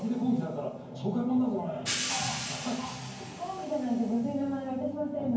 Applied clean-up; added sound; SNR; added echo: none; Hi-hat; 9 dB; reverberation time 0.9 s.